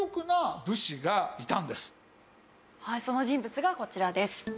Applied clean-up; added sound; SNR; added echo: none; none; none; none.